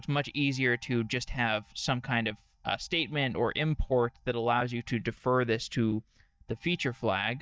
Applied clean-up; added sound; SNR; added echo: neural mask model DeepFilterNet 3.